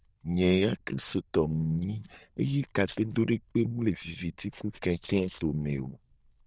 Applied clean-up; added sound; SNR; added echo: neural diffusion model UNIVERSE++.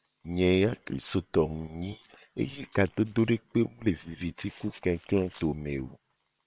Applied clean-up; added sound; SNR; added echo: neural separator model SepFormer WHAM!.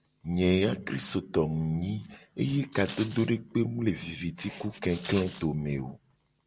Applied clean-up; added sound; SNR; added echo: none; Rattle; 16 dB; none.